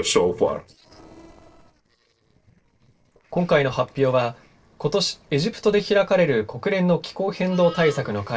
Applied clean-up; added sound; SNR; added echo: neural separator model SepFormer DNS4.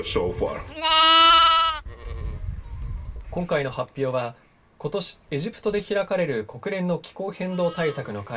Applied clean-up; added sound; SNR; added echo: none; Livestock, farm animals, working animals; -4 dB; reverberation time 0.1 s.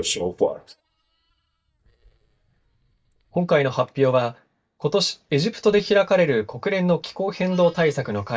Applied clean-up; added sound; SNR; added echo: neural mask model DeepFilterNet 3.